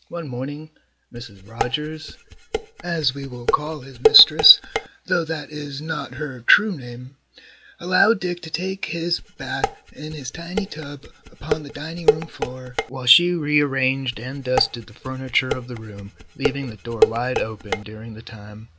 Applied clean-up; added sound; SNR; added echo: none; Dishes, pots, and pans; 3 dB; none.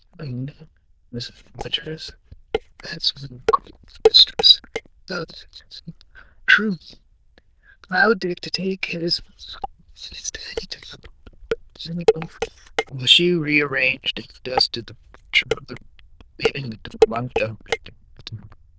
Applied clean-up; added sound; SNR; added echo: neural diffusion model UNIVERSE++.